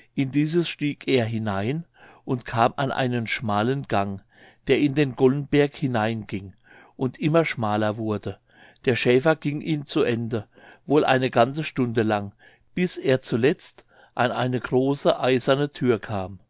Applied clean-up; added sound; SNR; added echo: none; none; none; none.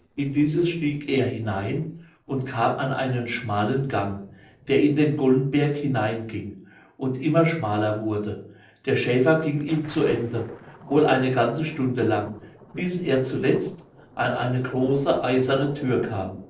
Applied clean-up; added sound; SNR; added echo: neural separator model SepFormer DNS4.